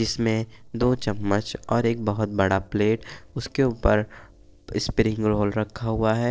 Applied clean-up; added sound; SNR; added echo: neural separator model SepFormer DNS4.